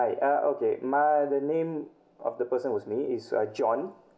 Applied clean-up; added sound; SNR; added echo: none; none; none; none.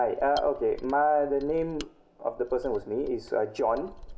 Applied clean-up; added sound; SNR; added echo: none; Mechanisms; 17 dB; none.